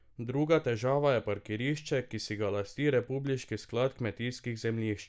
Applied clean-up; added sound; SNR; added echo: none; none; none; none.